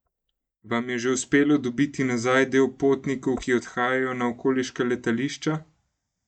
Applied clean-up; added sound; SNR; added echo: neural mask model DeepFilterNet 3.